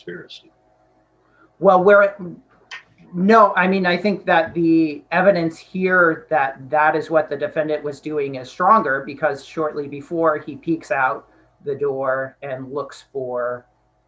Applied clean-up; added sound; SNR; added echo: none; none; none; none.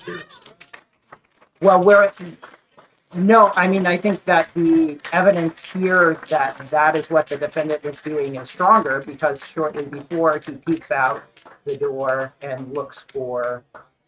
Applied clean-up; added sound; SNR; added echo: neural mask model RNNoise.